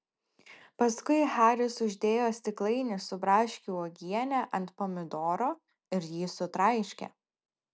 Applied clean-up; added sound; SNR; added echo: none; none; none; none.